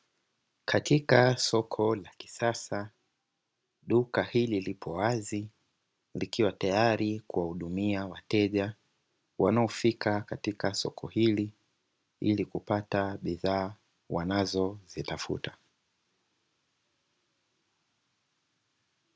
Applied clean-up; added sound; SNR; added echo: none; none; none; none.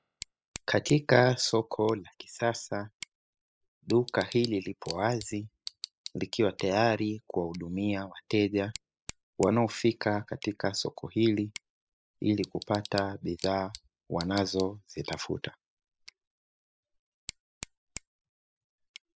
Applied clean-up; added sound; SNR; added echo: classical method spectral subtraction.